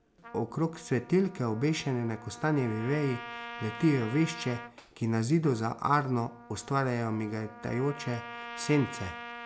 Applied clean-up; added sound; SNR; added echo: none; Trumpet; 14 dB; none.